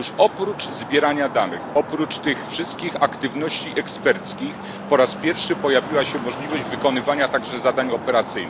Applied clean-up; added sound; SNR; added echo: none; Traffic noise, roadway noise; 10 dB; none.